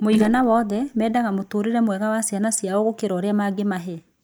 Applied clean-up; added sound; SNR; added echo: neural mask model Resemble Enhance denoiser.